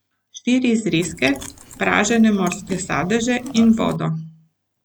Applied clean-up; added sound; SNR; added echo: none; Chewing, mastication; 16 dB; none.